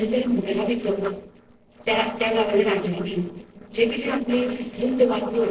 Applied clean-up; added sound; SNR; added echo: neural separator model SepFormer DNS4.